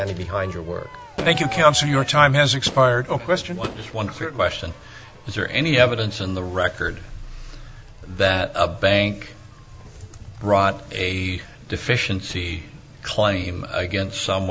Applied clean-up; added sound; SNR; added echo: none; Crowd / Fireworks; 18 dB; none.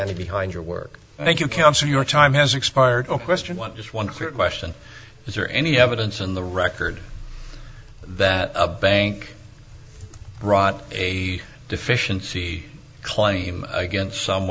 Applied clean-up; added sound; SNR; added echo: none; none; none; none.